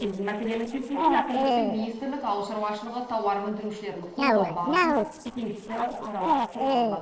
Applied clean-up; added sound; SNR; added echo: neural separator model SepFormer DNS4.